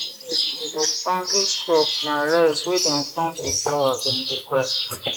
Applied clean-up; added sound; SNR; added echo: neural mask model Resemble Enhance denoiser.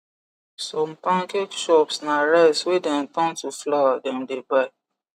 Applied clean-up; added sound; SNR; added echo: none; none; none; none.